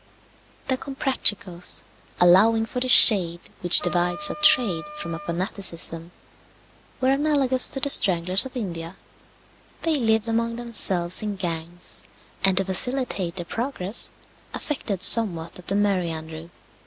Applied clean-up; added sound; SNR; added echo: none; Wind instrument, woodwind instrument; 14 dB; none.